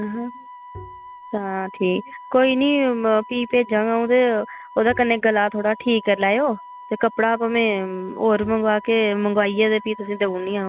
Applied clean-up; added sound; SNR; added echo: none; Bowed string instrument + Wind instrument, woodwind instrument; 18 dB; none.